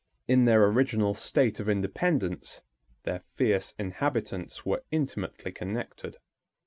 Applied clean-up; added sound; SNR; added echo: none; none; none; none.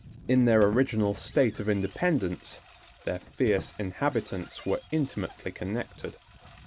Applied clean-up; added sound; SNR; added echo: none; Engine + Squeak; 19 dB; none.